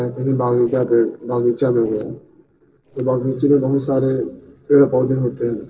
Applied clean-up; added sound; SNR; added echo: neural separator model SepFormer DNS4.